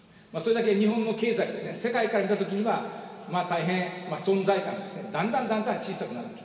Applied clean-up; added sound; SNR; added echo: none; none; none; reverberation time 2.2 s.